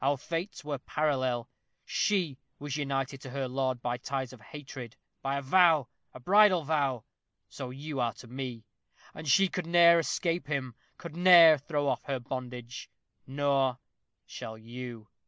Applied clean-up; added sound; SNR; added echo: none; none; none; none.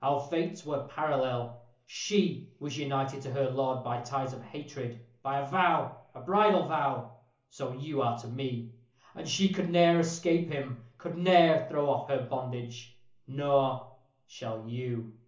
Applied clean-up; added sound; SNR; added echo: none; none; none; reverberation time 0.8 s.